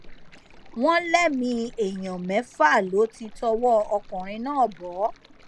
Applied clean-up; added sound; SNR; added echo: none; Stream; 20 dB; none.